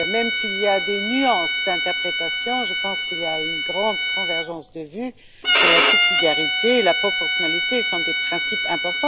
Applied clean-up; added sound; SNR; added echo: none; Bowed string instrument; -4 dB; none.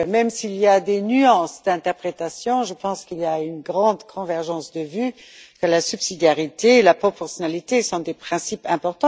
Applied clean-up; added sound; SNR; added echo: none; none; none; none.